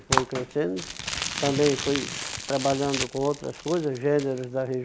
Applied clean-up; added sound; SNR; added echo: none; Crumpling, crinkling; 6 dB; none.